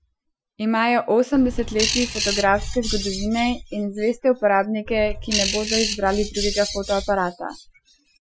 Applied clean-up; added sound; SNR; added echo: classical method Wiener filter.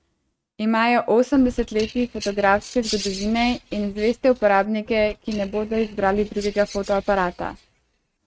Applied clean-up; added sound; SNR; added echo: neural mask model RNNoise.